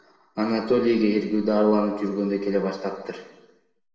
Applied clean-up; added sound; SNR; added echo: none; none; none; reverberation time 1.0 s.